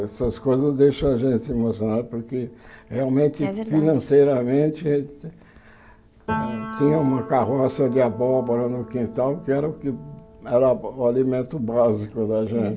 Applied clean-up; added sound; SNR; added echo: none; Piano; 17 dB; none.